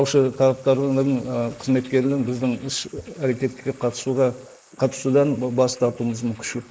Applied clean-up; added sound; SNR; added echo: neural mask model Resemble Enhance denoiser.